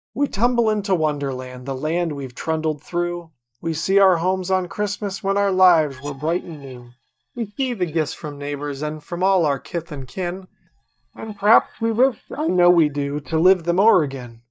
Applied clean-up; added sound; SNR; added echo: neural mask model DeepFilterNet 3.